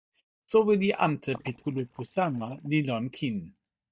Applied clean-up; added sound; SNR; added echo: neural mask model DeepFilterNet 3.